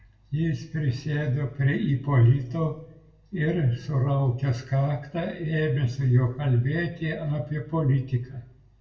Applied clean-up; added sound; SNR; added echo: none; none; none; reverberation time 0.7 s.